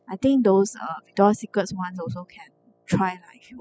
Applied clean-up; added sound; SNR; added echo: classical method spectral subtraction.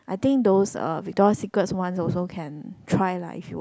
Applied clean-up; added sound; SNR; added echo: none; none; none; none.